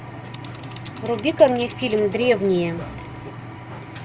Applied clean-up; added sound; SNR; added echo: none; Mechanisms / Bicycle; 16 dB; none.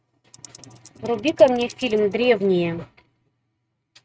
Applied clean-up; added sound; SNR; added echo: neural mask model RNNoise.